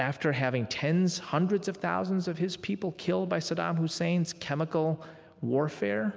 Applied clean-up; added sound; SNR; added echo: none; none; none; none.